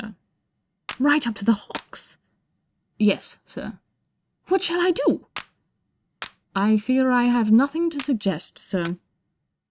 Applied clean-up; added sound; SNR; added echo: neural mask model RNNoise.